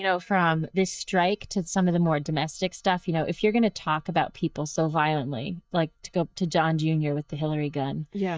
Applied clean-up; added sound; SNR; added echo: neural mask model DeepFilterNet 3.